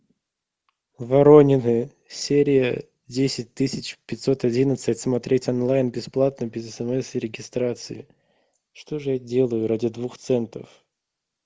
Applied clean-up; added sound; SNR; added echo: none; none; none; none.